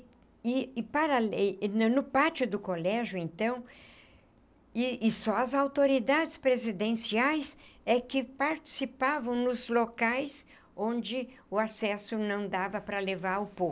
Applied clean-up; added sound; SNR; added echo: none; none; none; none.